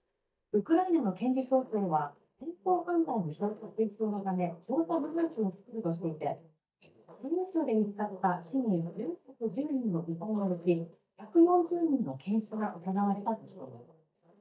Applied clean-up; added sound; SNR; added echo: neural mask model DeepFilterNet 3.